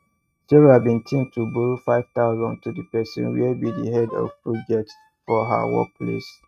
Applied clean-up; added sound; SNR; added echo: neural mask model RNNoise.